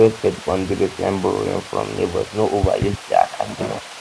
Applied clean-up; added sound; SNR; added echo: none; Water; 16 dB; none.